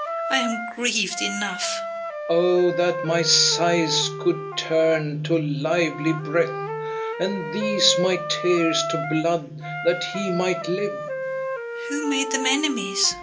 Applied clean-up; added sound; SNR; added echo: none; Wind instrument, woodwind instrument; 6 dB; reverberation time 0.2 s.